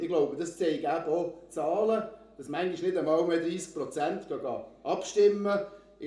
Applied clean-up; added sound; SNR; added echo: none; none; none; reverberation time 0.4 s.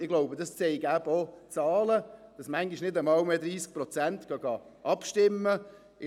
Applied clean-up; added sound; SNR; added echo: none; none; none; none.